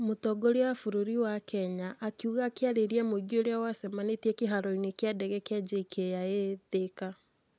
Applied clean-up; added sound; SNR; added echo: none; none; none; none.